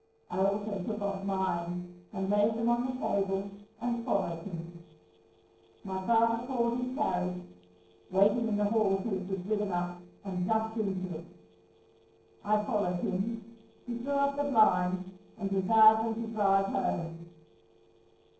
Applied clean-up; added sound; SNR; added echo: neural separator model SepFormer DNS4.